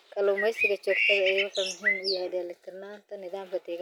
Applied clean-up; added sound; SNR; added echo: none; Bird; -2 dB; none.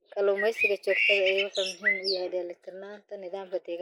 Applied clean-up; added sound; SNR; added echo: neural mask model Resemble Enhance denoiser.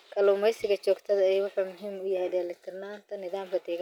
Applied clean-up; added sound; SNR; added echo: none; none; none; none.